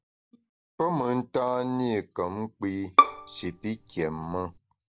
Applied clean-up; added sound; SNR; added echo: none; Bowed string instrument; -4 dB; none.